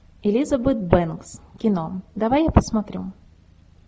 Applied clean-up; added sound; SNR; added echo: none; none; none; none.